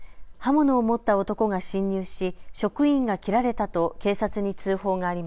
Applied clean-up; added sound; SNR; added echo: none; none; none; none.